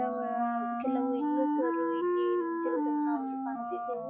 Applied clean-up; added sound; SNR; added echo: classical method log-MMSE.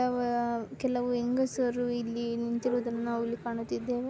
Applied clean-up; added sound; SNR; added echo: none; none; none; none.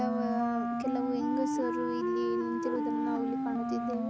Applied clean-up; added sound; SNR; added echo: none; Wind instrument, woodwind instrument; -4 dB; none.